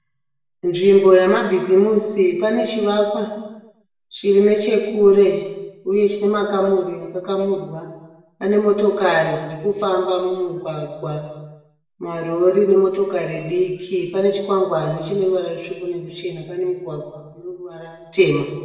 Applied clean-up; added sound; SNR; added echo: none; none; none; reverberation time 1.0 s.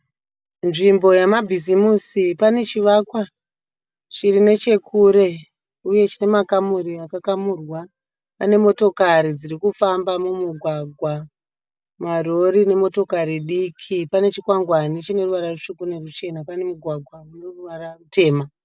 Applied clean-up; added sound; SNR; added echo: none; none; none; none.